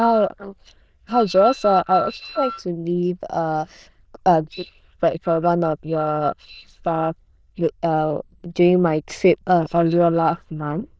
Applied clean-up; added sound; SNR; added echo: neural diffusion model UNIVERSE++.